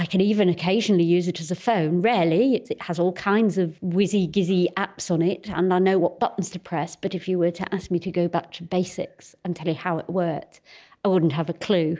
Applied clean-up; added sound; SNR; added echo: none; none; none; none.